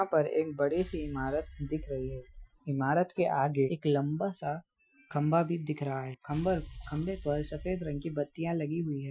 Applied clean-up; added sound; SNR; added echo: classical method Wiener filter.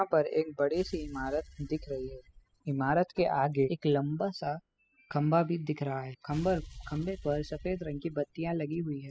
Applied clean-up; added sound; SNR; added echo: classical method spectral subtraction.